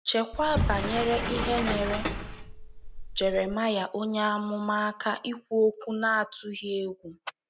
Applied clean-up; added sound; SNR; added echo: none; Sliding door; 3 dB; none.